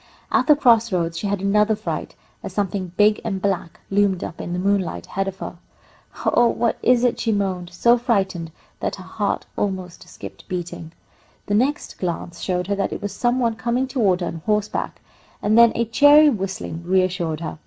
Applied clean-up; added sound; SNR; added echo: none; none; none; none.